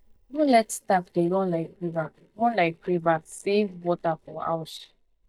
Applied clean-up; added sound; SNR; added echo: neural mask model DeepFilterNet 3.